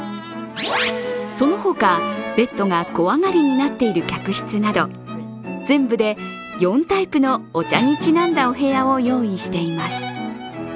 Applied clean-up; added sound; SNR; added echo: none; Cutlery, silverware; 15 dB; none.